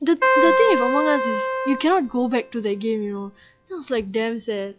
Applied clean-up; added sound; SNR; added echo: classical method log-MMSE.